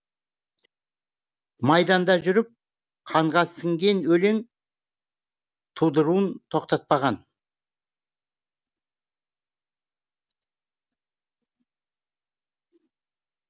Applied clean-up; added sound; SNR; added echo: none; none; none; none.